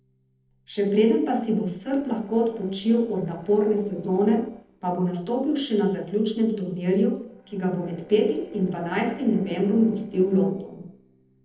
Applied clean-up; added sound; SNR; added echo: neural separator model SepFormer DNS4.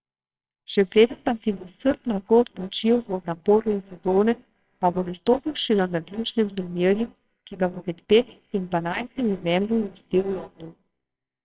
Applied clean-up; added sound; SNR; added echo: neural separator model SepFormer WHAMR!.